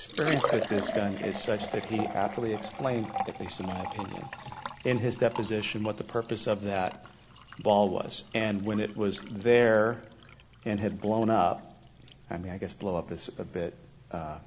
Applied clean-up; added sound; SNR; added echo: none; Liquid; 9 dB; none.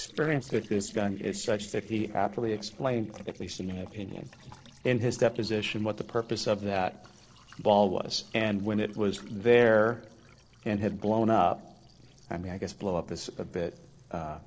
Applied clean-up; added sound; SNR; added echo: neural separator model SepFormer DNS4.